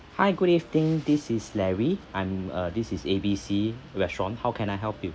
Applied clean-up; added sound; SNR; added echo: none; none; none; none.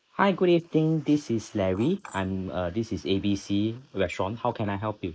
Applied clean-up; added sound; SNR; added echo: neural mask model Resemble Enhance denoiser.